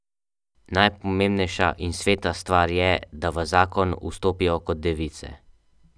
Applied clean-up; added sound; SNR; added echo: none; none; none; none.